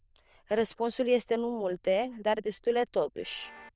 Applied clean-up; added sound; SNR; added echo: neural diffusion model UNIVERSE++.